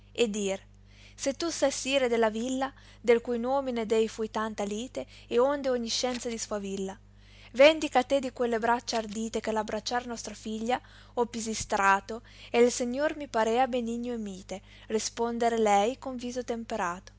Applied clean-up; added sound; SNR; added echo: none; Scissors; 18 dB; none.